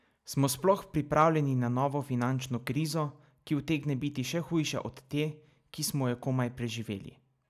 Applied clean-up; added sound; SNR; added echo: none; none; none; none.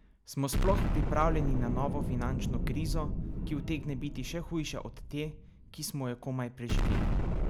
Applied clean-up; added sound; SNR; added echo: none; Explosion; -3 dB; none.